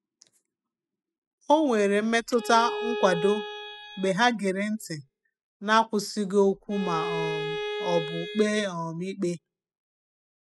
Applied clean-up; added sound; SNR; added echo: classical method spectral subtraction.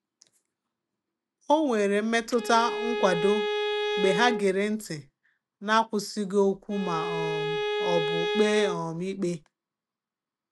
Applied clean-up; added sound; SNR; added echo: none; Bowed string instrument; 2 dB; none.